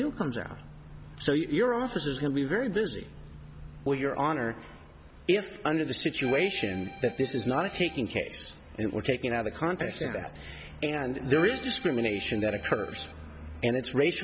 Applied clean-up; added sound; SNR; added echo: none; Accordion; 14 dB; none.